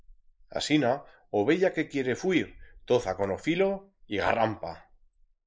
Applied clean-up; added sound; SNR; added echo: neural mask model Resemble Enhance denoiser.